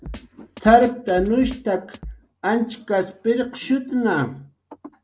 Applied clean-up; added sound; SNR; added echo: none; Drum kit; 18 dB; none.